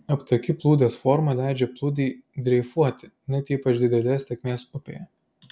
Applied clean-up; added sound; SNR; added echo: none; none; none; none.